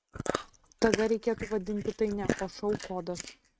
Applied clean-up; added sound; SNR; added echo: neural mask model RNNoise.